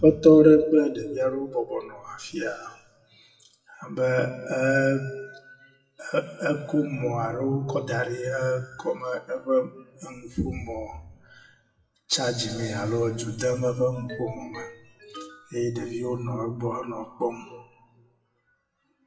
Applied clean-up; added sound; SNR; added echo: classical method WPE with log-MMSE.